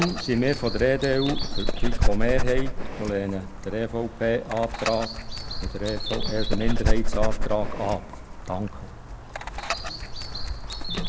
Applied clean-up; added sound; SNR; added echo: none; Dog; -3 dB; none.